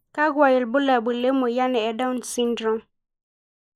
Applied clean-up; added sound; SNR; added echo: neural mask model Resemble Enhance denoiser.